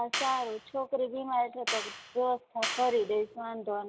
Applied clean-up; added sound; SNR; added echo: none; Clapping; 6 dB; none.